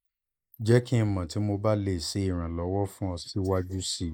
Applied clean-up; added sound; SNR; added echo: neural mask model Resemble Enhance denoiser.